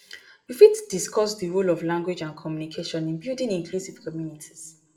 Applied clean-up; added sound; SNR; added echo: none; none; none; reverberation time 0.5 s.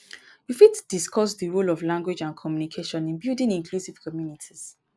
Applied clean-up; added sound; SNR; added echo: none; none; none; none.